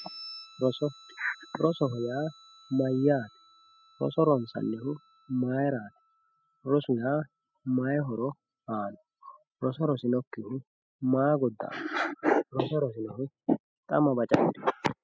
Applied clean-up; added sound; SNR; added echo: classical method spectral subtraction.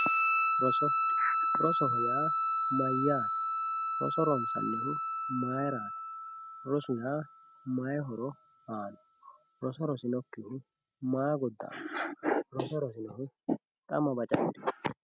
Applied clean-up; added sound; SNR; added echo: none; Guitar; -4 dB; none.